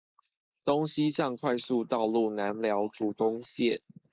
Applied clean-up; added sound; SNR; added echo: neural mask model Resemble Enhance denoiser.